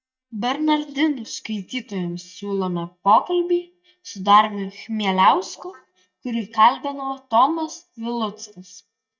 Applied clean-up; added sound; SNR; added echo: neural mask model DeepFilterNet 3.